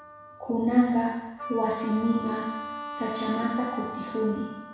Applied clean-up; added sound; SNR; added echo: none; Wind instrument, woodwind instrument; 10 dB; reverberation time 1.1 s.